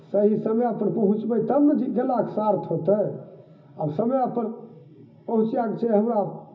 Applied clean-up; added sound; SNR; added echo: none; none; none; reverberation time 0.4 s.